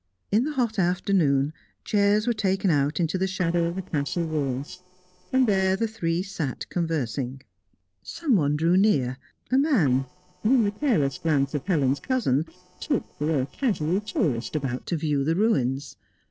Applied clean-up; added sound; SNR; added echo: neural separator model SepFormer DNS4.